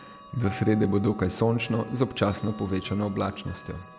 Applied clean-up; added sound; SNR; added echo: none; Chime / Clock; 17 dB; none.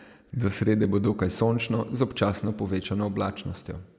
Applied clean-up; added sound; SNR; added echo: none; none; none; none.